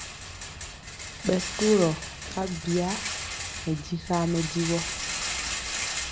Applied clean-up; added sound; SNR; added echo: none; Rattle; 4 dB; none.